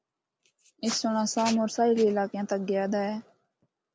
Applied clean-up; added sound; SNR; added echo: none; none; none; none.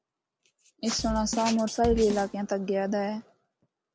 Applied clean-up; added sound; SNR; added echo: none; Drum kit; 9 dB; none.